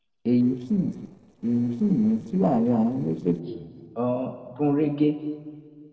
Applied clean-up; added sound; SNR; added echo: neural separator model SepFormer DNS4.